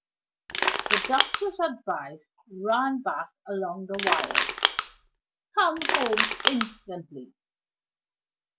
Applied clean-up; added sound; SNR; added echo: none; Crushing; -5 dB; none.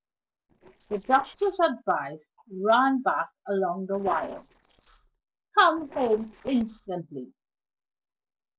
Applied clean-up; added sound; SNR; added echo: neural separator model SepFormer DNS4.